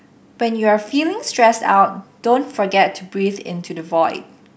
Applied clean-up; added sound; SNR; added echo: none; none; none; none.